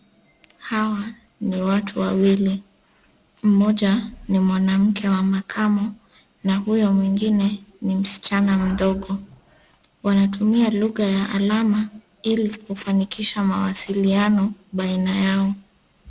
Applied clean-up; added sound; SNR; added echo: none; none; none; none.